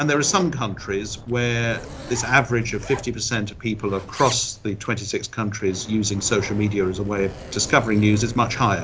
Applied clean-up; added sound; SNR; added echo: none; Zipper (clothing) + Explosion; 14 dB; none.